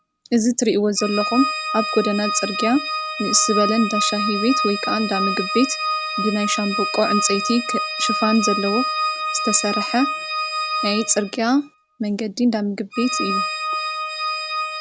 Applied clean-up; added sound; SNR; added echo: none; Organ; 3 dB; none.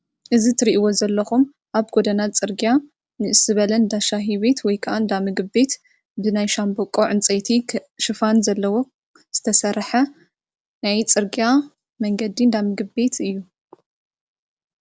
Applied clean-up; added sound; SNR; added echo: none; none; none; none.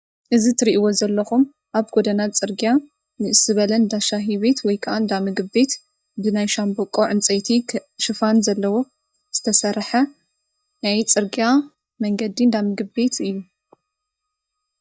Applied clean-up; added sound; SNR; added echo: neural mask model DeepFilterNet 3.